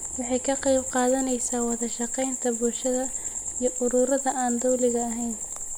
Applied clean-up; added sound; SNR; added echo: none; Boiling; 19 dB; none.